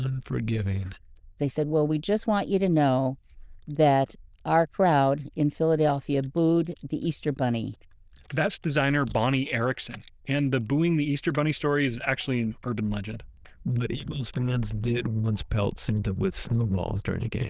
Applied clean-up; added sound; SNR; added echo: neural diffusion model UNIVERSE++.